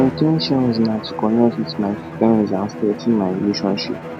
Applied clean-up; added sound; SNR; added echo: none; Bowed string instrument; 11 dB; none.